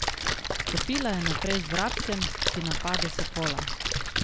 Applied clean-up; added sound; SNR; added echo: none; Splash, splatter; -3 dB; none.